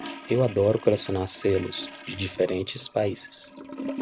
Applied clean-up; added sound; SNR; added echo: none; Toilet flush / Gurgling; 13 dB; none.